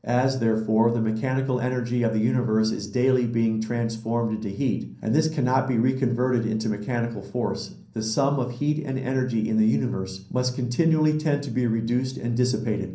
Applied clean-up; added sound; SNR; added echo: none; none; none; reverberation time 0.6 s.